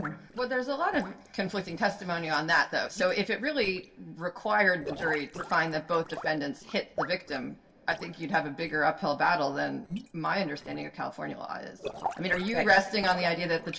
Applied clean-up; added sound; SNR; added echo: neural separator model SepFormer DNS4.